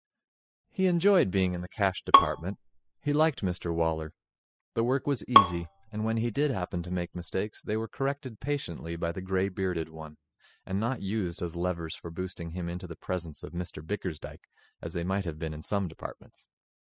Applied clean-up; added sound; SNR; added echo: classical method spectral subtraction.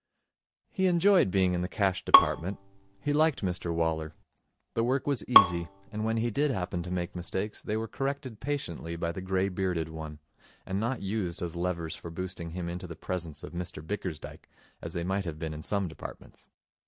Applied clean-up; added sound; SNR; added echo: none; Bowed string instrument; -1 dB; none.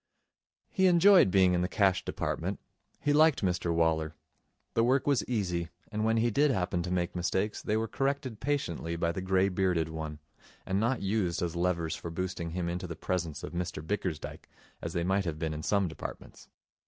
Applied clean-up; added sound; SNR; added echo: none; none; none; none.